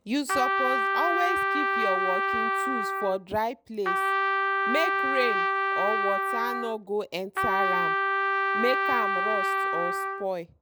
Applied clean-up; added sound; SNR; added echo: none; Trumpet; -5 dB; none.